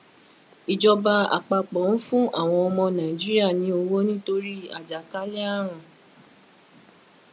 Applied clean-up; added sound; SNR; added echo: none; none; none; none.